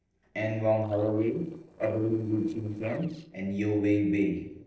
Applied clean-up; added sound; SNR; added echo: neural separator model SepFormer DNS4.